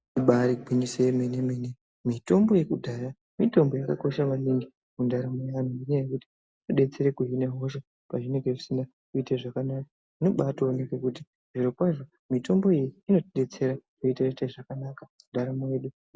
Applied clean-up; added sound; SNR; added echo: none; none; none; none.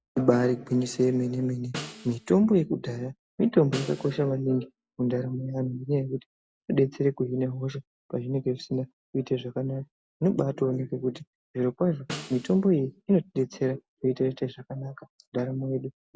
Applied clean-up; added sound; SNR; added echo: none; Snare drum; 15 dB; none.